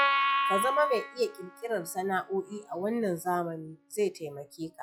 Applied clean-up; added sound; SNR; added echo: classical method log-MMSE.